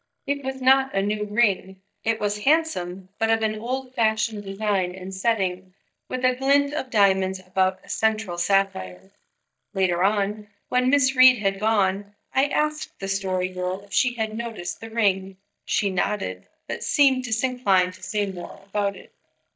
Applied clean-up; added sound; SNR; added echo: neural mask model DeepFilterNet 3.